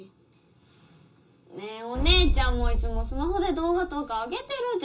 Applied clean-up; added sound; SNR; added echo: none; Boom; -3 dB; reverberation time 0.2 s.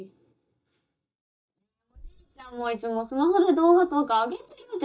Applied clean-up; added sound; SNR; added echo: neural mask model DeepFilterNet 3.